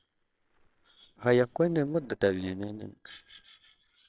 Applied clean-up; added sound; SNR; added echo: neural separator model SepFormer WHAMR!.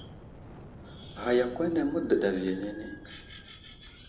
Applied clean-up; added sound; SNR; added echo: none; Fire; 16 dB; reverberation time 0.7 s.